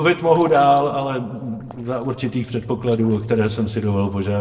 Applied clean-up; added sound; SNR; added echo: neural separator model SepFormer DNS4.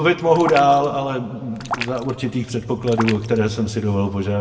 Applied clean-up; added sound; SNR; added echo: none; Raindrop; 13 dB; reverberation time 1.2 s.